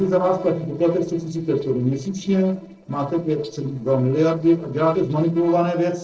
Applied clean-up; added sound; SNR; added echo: neural separator model SepFormer DNS4.